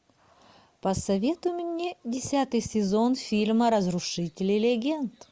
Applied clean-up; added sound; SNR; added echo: none; none; none; none.